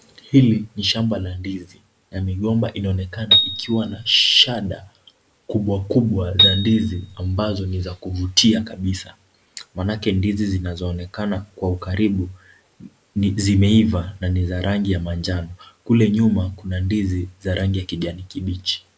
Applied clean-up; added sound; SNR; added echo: none; Piano; 1 dB; none.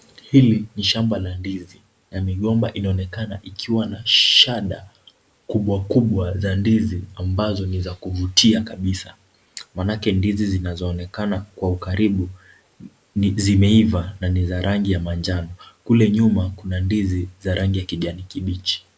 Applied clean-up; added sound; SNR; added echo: none; none; none; none.